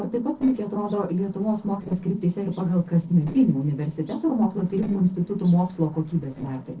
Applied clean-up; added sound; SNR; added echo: neural separator model SepFormer DNS4.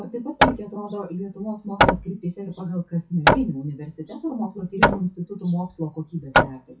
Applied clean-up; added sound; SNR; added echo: classical method WPE with log-MMSE.